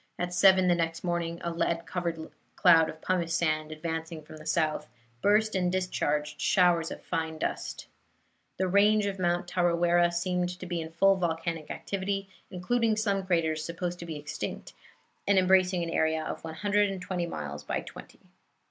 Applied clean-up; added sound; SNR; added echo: none; none; none; none.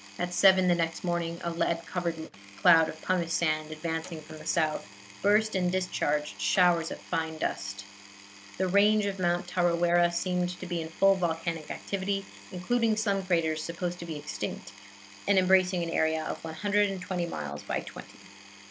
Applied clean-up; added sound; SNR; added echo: none; Power tool + Door; 20 dB; none.